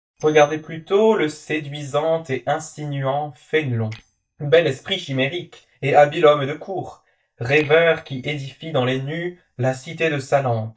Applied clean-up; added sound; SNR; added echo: neural mask model DeepFilterNet 3.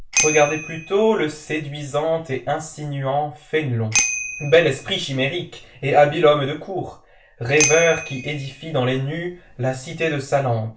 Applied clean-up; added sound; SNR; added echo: none; Bicycle bell; 8 dB; reverberation time 0.2 s.